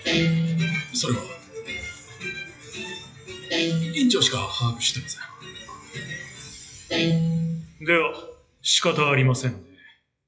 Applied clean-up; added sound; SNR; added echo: classical method WPE with log-MMSE.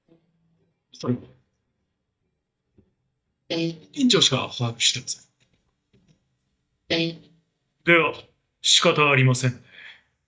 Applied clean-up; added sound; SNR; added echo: neural mask model DeepFilterNet 3.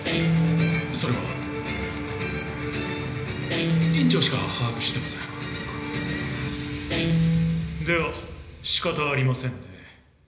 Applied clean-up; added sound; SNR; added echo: none; Guitar; 1 dB; reverberation time 1.0 s.